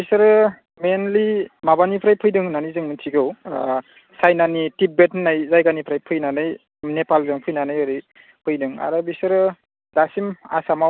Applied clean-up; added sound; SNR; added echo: none; none; none; none.